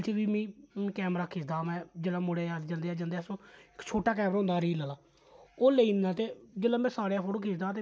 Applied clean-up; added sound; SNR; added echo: none; none; none; none.